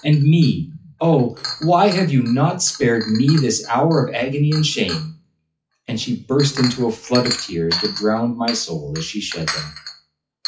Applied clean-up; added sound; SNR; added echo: classical method WPE with log-MMSE.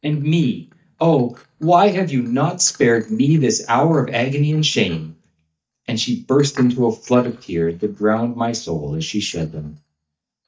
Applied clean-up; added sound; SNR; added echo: neural mask model DeepFilterNet 3.